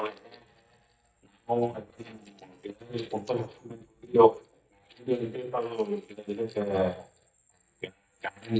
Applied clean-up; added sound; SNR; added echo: neural mask model DeepFilterNet 3.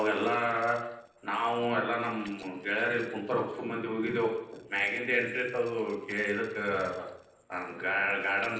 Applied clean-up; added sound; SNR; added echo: neural separator model SepFormer DNS4.